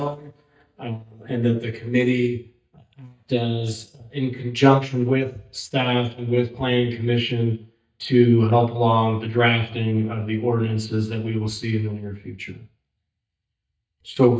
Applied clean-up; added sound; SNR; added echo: neural mask model DeepFilterNet 3.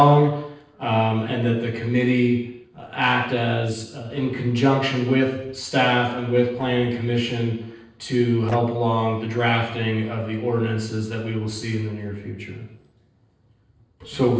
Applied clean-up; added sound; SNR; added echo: neural separator model SepFormer DNS4.